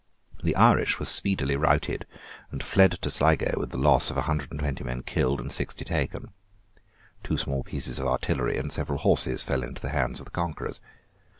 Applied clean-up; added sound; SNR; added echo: none; none; none; none.